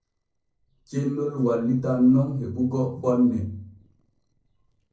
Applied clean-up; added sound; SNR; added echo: neural separator model SepFormer DNS4.